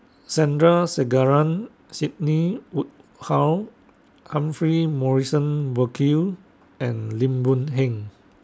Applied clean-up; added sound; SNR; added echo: none; none; none; none.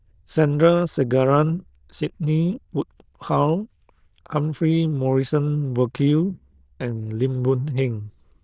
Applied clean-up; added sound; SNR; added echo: neural diffusion model UNIVERSE++.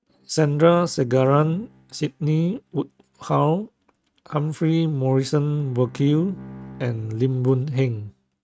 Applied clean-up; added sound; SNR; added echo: neural mask model RNNoise.